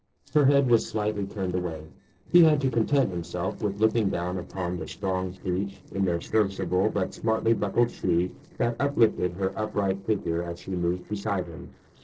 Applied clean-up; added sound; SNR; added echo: neural separator model SepFormer DNS4.